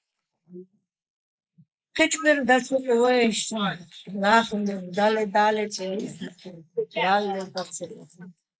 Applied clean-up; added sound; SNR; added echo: neural mask model Resemble Enhance denoiser.